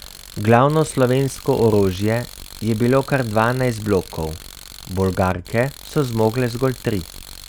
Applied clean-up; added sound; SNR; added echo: none; Tools; 18 dB; none.